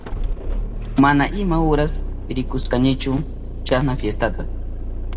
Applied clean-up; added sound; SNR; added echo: none; Idling / Engine starting / Door / Car; 3 dB; reverberation time 1.4 s.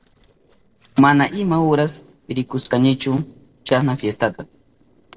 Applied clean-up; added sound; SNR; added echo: neural separator model SepFormer DNS4.